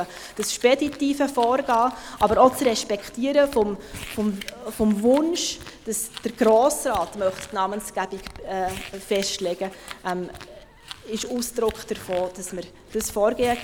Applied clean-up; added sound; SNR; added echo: none; Crumpling, crinkling; 18 dB; none.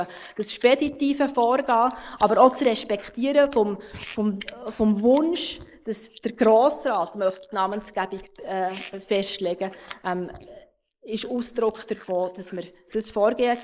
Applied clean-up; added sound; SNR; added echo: neural mask model Resemble Enhance denoiser.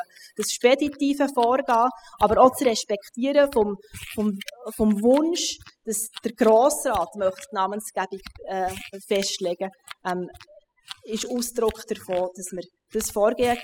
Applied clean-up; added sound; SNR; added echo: classical method spectral subtraction.